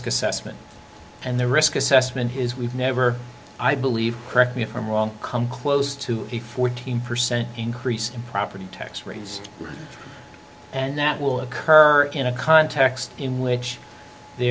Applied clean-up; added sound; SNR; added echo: none; none; none; none.